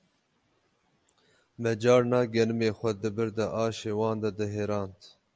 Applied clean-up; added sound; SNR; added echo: none; none; none; none.